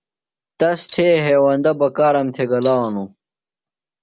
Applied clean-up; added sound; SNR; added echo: none; Rattle (instrument); 5 dB; none.